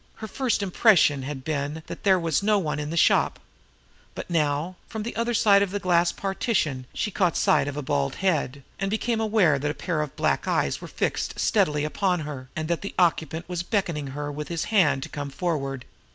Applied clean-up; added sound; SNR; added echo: none; none; none; none.